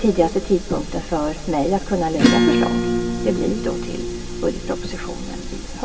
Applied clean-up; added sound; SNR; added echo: none; Acoustic guitar / Strum; 0 dB; reverberation time 2.9 s.